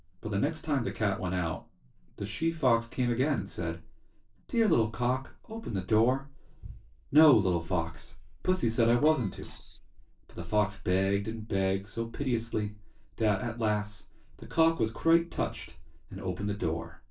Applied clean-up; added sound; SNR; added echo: neural separator model SepFormer DNS4.